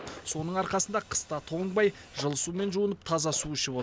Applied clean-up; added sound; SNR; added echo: none; none; none; none.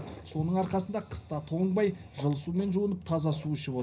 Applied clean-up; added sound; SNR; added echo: none; none; none; reverberation time 0.4 s.